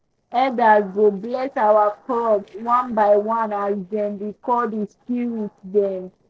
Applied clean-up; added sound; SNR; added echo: neural separator model SepFormer DNS4.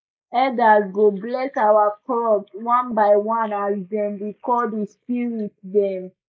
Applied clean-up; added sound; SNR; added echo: neural mask model Resemble Enhance denoiser.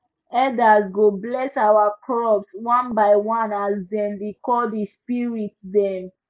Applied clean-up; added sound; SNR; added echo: none; none; none; none.